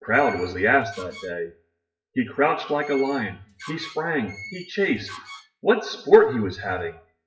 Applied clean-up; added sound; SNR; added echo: classical method WPE with log-MMSE.